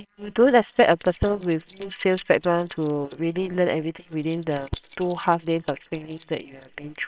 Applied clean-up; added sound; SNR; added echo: neural separator model SepFormer WHAMR!.